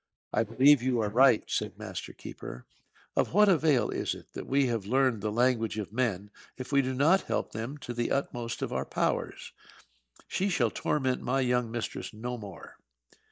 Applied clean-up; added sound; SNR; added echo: neural mask model DeepFilterNet 3.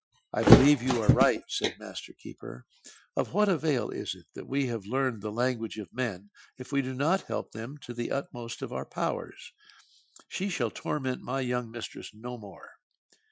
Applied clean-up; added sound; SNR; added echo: classical method Wiener filter.